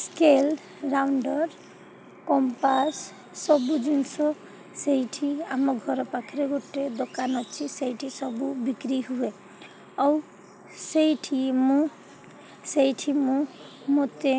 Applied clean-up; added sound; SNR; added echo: none; none; none; none.